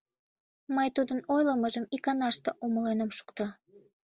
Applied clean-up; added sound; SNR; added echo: none; none; none; none.